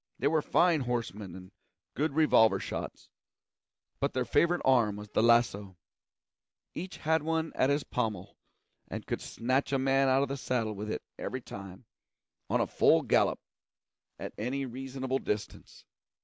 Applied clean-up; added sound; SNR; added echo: none; none; none; none.